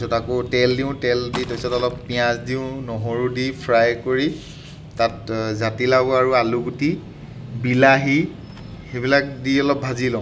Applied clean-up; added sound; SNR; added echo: none; Liquid; 18 dB; none.